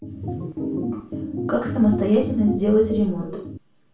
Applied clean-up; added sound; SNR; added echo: none; Organ; 6 dB; reverberation time 0.3 s.